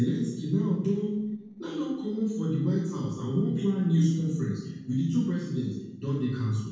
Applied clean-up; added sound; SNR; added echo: neural separator model SepFormer DNS4.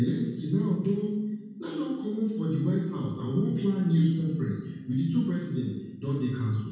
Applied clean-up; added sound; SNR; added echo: none; Bass guitar; 19 dB; reverberation time 1.1 s.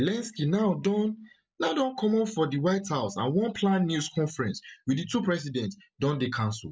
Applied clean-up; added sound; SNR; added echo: none; none; none; none.